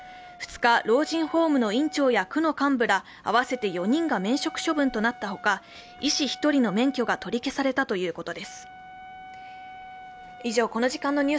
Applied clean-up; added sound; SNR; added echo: none; Wind instrument, woodwind instrument; 19 dB; none.